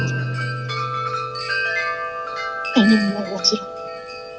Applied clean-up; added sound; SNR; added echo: none; Drum + Wind chime; 1 dB; none.